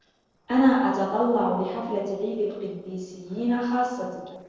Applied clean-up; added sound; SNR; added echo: neural separator model SepFormer DNS4.